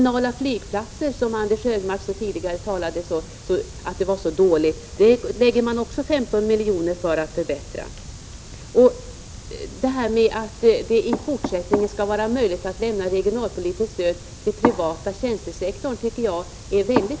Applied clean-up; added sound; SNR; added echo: none; none; none; none.